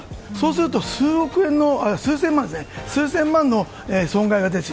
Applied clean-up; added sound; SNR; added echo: none; none; none; none.